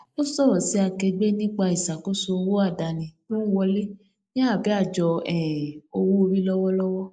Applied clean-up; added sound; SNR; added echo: neural mask model Resemble Enhance denoiser.